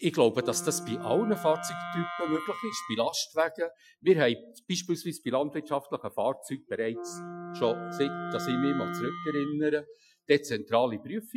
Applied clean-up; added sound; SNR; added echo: classical method Wiener filter.